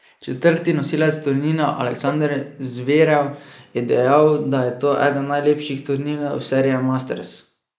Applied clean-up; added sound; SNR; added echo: neural mask model Resemble Enhance denoiser.